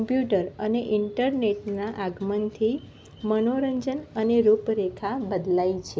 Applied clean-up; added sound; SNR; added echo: none; none; none; none.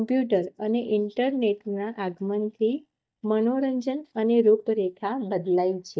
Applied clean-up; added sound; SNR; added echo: neural mask model DeepFilterNet 3.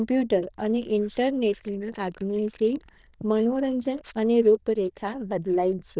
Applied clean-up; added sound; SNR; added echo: neural diffusion model UNIVERSE++.